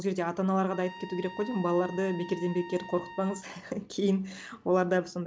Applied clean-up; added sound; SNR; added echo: none; Trumpet; 16 dB; none.